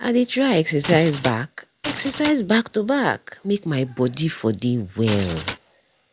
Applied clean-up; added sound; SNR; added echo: none; Glass; 12 dB; none.